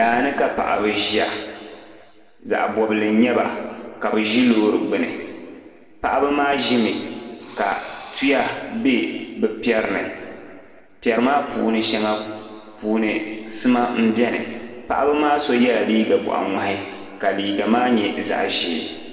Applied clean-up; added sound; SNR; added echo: none; Engine / Drill; 17 dB; reverberation time 1.9 s.